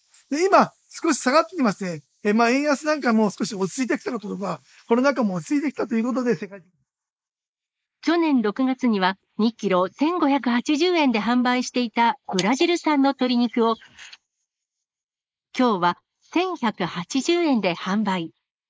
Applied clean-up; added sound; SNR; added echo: neural mask model Resemble Enhance denoiser.